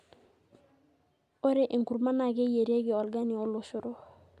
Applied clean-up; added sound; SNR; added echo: none; none; none; none.